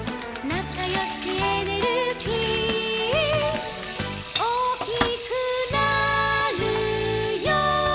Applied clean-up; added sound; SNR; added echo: none; Sink (filling or washing) / Water tap, faucet; 11 dB; none.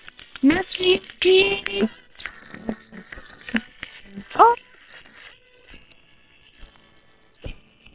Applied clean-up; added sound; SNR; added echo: neural separator model SepFormer WHAM!.